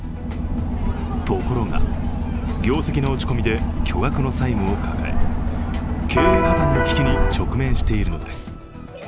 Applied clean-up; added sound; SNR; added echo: none; Engine / Boat, Water vehicle + Electric guitar; -4 dB; none.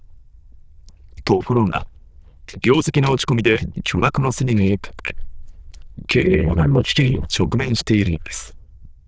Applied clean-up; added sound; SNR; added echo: neural diffusion model UNIVERSE++.